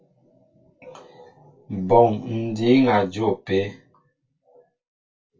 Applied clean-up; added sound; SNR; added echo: none; none; none; reverberation time 0.2 s.